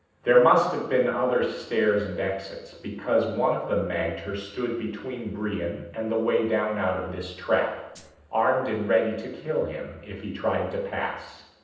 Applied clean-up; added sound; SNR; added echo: neural separator model SepFormer DNS4.